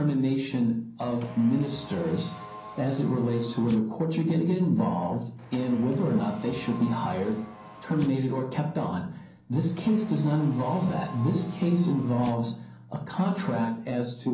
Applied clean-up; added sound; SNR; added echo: none; Car; 17 dB; reverberation time 0.6 s.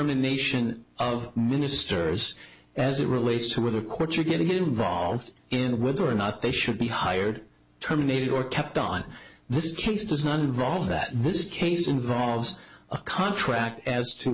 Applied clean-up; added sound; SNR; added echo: none; none; none; none.